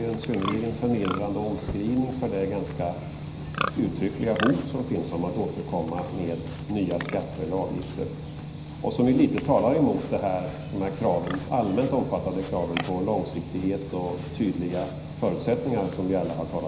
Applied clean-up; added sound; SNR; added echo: none; Livestock, farm animals, working animals; 13 dB; reverberation time 0.9 s.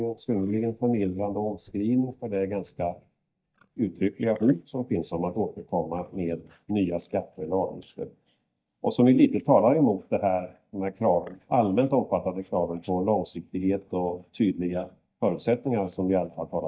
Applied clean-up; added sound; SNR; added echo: neural mask model DeepFilterNet 3.